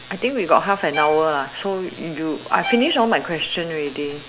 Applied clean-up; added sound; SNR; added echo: none; Bowed string instrument; 12 dB; none.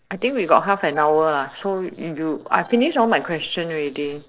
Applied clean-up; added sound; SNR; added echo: neural separator model SepFormer DNS4.